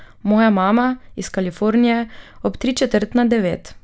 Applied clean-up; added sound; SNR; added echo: none; none; none; none.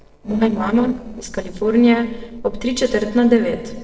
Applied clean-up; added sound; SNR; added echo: neural separator model SepFormer DNS4.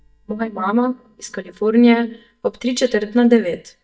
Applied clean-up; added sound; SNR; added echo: neural mask model DeepFilterNet 3.